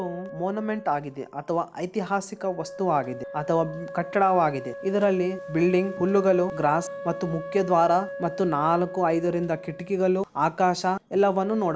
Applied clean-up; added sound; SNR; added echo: none; Wind instrument, woodwind instrument; 14 dB; none.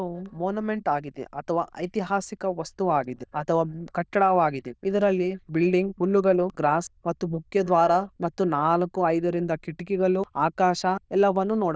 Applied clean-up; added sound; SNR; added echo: neural diffusion model UNIVERSE++.